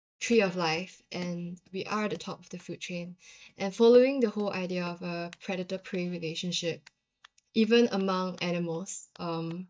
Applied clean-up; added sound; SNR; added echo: neural mask model DeepFilterNet 3.